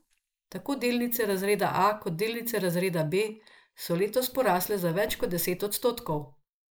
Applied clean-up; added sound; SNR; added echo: neural mask model Resemble Enhance denoiser.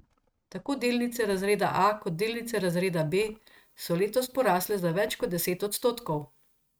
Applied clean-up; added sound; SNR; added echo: neural mask model RNNoise.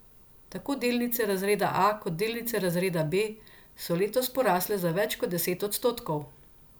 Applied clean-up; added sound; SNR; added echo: none; none; none; none.